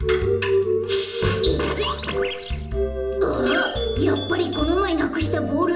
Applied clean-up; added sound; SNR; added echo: none; none; none; reverberation time 0.6 s.